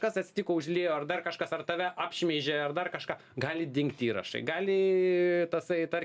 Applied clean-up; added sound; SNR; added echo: none; none; none; none.